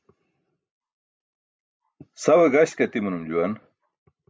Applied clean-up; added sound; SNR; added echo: none; none; none; none.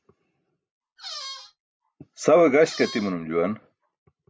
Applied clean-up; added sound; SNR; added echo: none; Squeak; 13 dB; none.